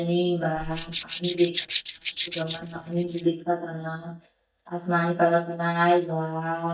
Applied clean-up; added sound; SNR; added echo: neural mask model DeepFilterNet 3.